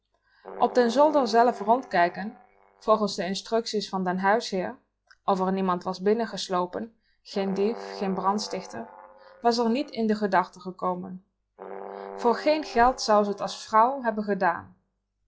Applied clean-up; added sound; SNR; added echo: classical method log-MMSE.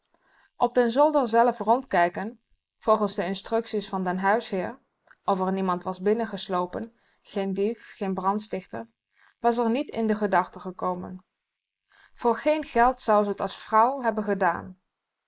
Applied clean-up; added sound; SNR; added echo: neural mask model Resemble Enhance denoiser.